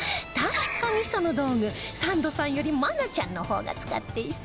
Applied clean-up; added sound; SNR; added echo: none; Alarm; 17 dB; none.